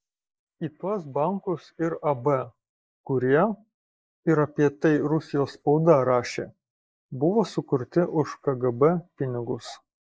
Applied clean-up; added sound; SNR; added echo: neural mask model Resemble Enhance denoiser.